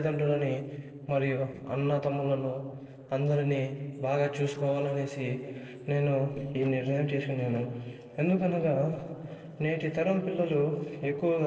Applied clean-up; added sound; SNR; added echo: neural separator model SepFormer DNS4.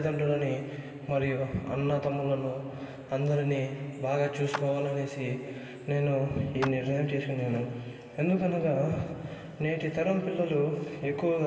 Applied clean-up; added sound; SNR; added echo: none; Clapping; 14 dB; reverberation time 2.5 s.